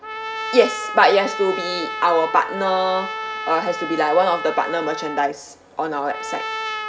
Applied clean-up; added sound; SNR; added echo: none; Trumpet; 8 dB; reverberation time 0.3 s.